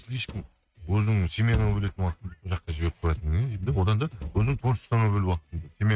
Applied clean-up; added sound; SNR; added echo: neural mask model RNNoise.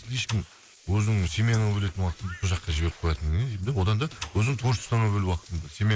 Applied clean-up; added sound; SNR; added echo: neural mask model Resemble Enhance denoiser.